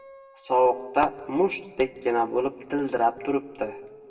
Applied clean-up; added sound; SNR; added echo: none; Guitar; 19 dB; reverberation time 1.8 s.